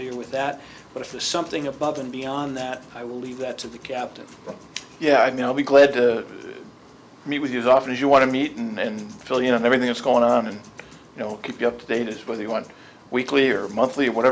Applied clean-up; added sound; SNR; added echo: none; none; none; none.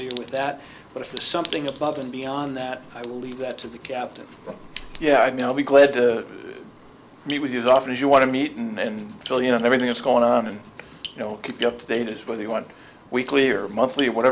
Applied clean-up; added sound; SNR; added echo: none; Chink, clink; 11 dB; none.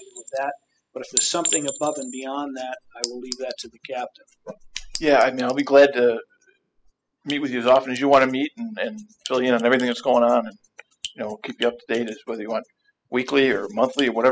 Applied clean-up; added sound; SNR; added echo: classical method spectral subtraction.